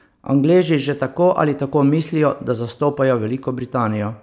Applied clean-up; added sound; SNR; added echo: none; none; none; none.